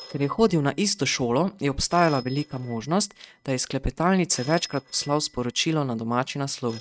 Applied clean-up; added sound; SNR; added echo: neural mask model RNNoise.